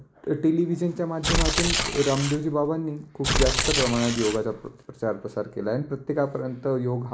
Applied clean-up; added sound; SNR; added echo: none; Tearing; 0 dB; none.